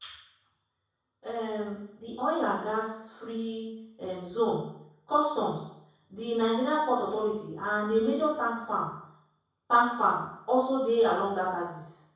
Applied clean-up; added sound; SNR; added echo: none; none; none; reverberation time 0.7 s.